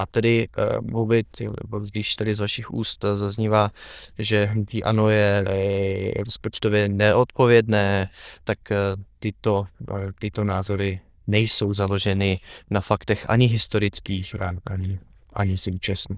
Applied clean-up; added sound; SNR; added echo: neural diffusion model UNIVERSE++.